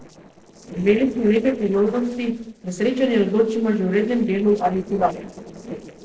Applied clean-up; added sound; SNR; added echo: neural separator model SepFormer DNS4.